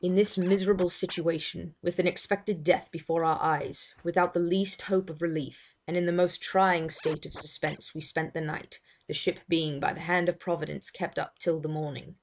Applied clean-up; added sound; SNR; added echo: neural mask model RNNoise.